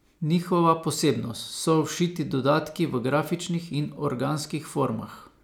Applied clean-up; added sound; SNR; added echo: none; none; none; none.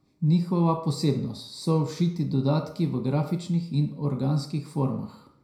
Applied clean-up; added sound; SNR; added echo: none; none; none; reverberation time 0.4 s.